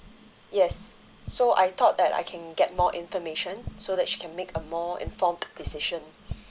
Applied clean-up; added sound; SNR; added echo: none; Tap; 15 dB; none.